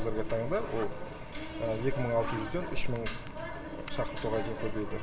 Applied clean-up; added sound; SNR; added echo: none; Zipper (clothing); 18 dB; reverberation time 2.9 s.